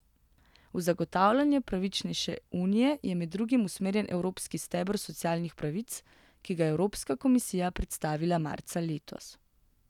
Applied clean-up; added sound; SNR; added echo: none; none; none; none.